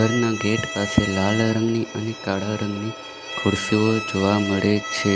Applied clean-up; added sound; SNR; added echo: none; Bowed string instrument; 9 dB; none.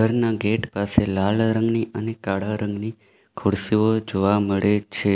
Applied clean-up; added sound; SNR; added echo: none; none; none; none.